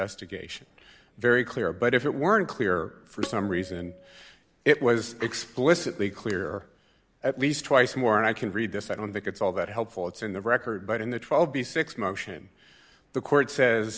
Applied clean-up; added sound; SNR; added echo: none; Tabla; 12 dB; none.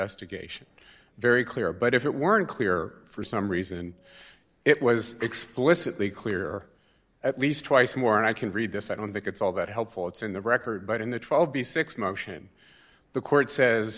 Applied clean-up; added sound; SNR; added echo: neural separator model SepFormer DNS4.